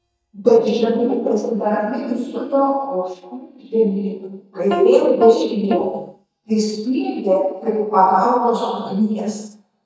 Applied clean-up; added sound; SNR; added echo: neural mask model DeepFilterNet 3.